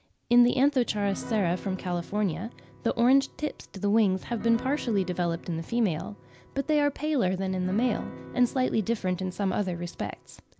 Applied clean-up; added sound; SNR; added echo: none; Piano; 16 dB; none.